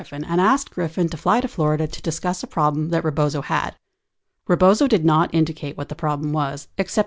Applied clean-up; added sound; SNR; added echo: none; none; none; none.